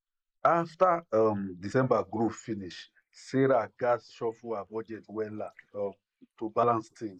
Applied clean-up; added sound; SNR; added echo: neural mask model Resemble Enhance denoiser.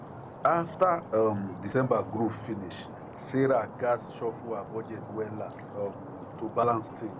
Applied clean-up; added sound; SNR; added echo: none; Stream; 12 dB; none.